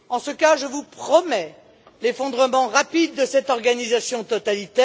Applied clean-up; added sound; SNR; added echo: none; none; none; none.